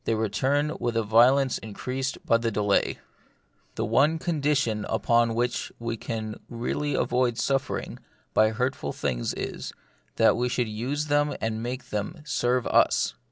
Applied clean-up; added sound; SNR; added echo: none; none; none; none.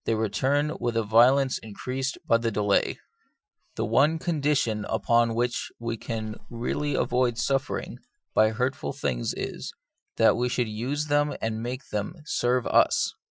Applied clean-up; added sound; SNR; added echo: classical method Wiener filter.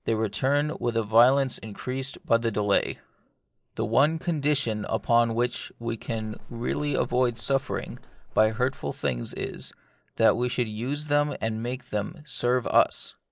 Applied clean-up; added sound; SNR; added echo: neural mask model Resemble Enhance denoiser.